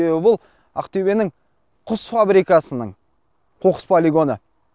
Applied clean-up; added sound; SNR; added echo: none; none; none; none.